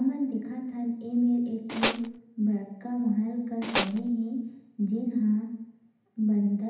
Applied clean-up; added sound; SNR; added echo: none; Tools; 2 dB; reverberation time 0.8 s.